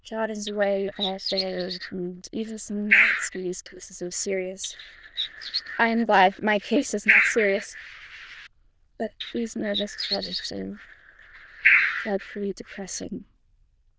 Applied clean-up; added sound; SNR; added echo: neural diffusion model UNIVERSE++.